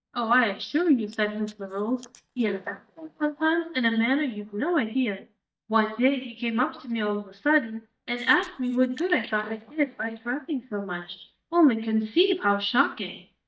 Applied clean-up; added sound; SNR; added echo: neural mask model DeepFilterNet 3.